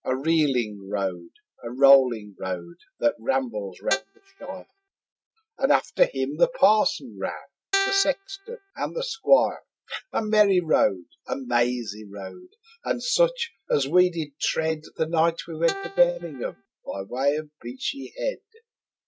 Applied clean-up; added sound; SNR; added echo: neural mask model RNNoise.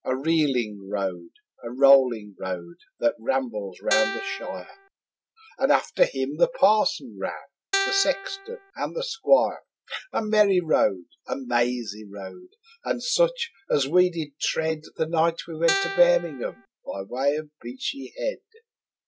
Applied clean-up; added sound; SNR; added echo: none; Guitar; 5 dB; none.